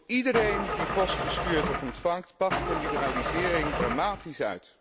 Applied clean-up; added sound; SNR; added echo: none; Engine starting / Car; 1 dB; none.